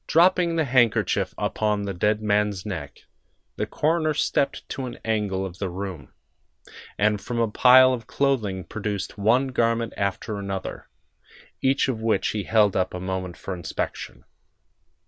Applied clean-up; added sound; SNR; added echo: none; none; none; none.